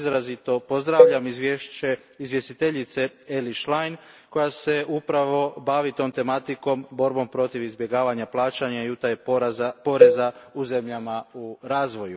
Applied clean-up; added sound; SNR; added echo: none; Cowbell; -4 dB; none.